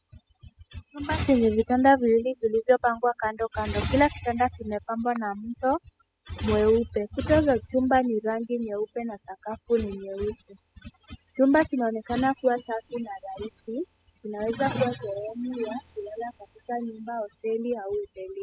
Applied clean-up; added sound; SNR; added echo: classical method spectral subtraction.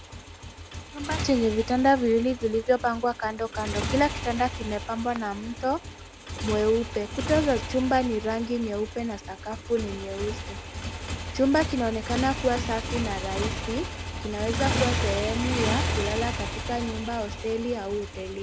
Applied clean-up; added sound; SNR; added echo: none; Motorcycle; 5 dB; none.